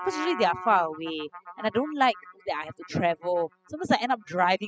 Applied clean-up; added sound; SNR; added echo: classical method spectral subtraction.